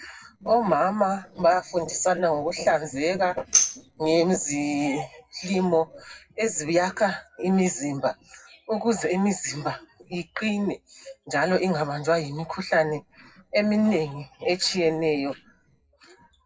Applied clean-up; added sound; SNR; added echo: neural separator model SepFormer DNS4.